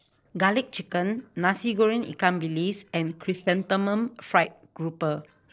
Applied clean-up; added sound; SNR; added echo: neural separator model SepFormer DNS4.